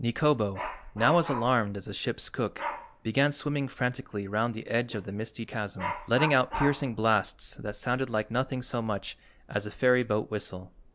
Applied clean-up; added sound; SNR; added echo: none; Dog; 12 dB; none.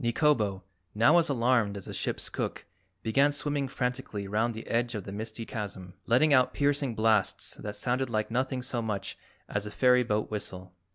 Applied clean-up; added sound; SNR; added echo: none; none; none; none.